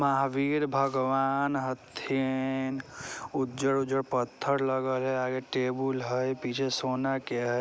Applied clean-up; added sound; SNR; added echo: none; none; none; none.